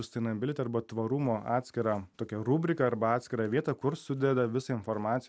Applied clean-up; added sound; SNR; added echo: none; none; none; none.